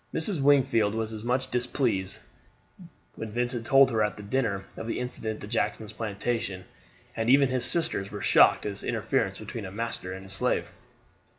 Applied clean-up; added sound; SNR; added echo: none; none; none; none.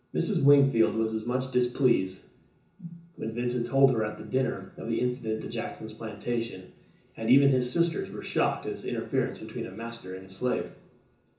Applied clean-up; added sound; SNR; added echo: none; none; none; reverberation time 0.6 s.